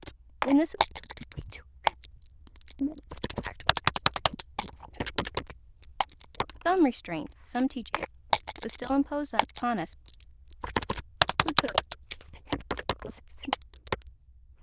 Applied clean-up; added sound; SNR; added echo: neural diffusion model UNIVERSE++.